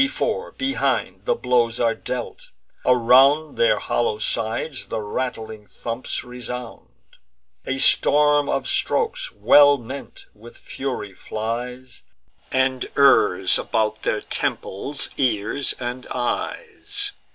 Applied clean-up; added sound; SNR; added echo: none; none; none; none.